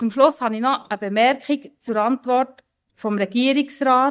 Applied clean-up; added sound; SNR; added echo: neural mask model DeepFilterNet 3.